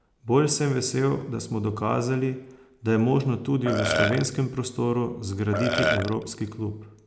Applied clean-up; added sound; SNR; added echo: none; Burping, eructation; 1 dB; none.